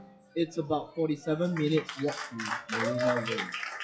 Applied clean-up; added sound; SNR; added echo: classical method WPE with log-MMSE.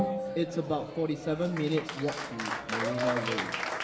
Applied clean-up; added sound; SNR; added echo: none; Applause; 1 dB; reverberation time 2.9 s.